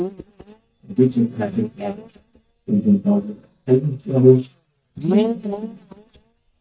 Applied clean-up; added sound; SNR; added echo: neural mask model DeepFilterNet 3.